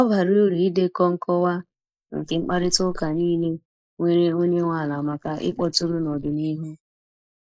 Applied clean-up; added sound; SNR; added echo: neural mask model Resemble Enhance denoiser.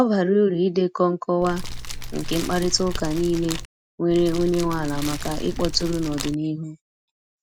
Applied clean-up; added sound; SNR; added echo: none; Fire; 6 dB; none.